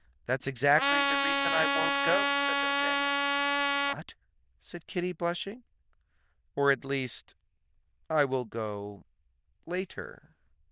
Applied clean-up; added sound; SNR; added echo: neural diffusion model UNIVERSE++.